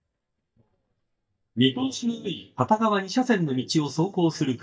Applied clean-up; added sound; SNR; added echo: neural mask model DeepFilterNet 3.